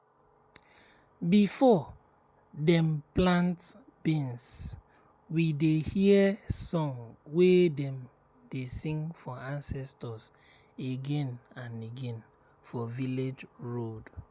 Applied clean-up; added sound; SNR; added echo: none; none; none; none.